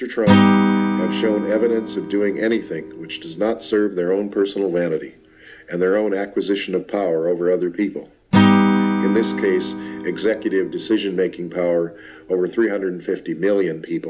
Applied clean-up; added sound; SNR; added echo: none; Acoustic guitar / Strum; 1 dB; none.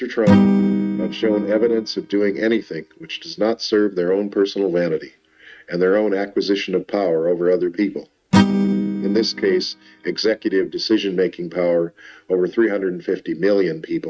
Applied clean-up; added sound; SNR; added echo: neural mask model RNNoise.